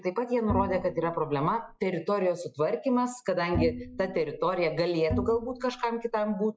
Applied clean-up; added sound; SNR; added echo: classical method log-MMSE.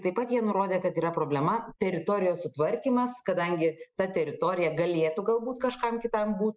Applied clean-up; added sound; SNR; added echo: neural mask model Resemble Enhance denoiser.